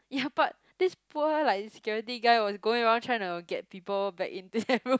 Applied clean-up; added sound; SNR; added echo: none; none; none; none.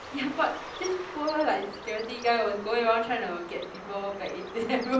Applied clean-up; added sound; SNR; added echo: none; Bird; 12 dB; reverberation time 0.6 s.